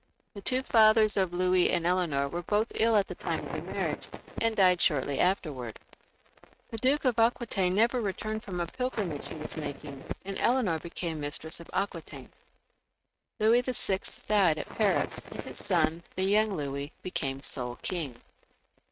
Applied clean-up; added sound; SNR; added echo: neural mask model RNNoise.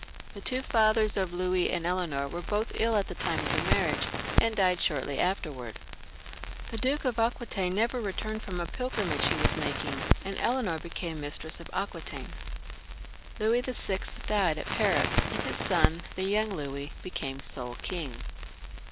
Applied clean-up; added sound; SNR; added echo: none; Crackle; 2 dB; none.